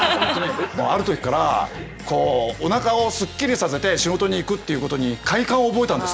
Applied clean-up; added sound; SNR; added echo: none; none; none; none.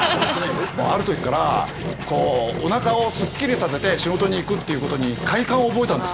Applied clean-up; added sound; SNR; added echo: none; Engine; 8 dB; none.